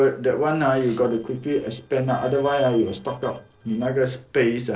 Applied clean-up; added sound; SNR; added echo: neural separator model SepFormer DNS4.